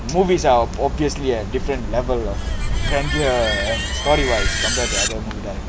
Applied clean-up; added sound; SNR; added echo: none; Screech; 7 dB; none.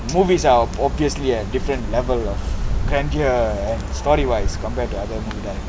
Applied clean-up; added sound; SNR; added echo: none; none; none; none.